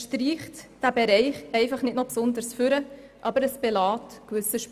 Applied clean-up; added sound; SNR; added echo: none; none; none; none.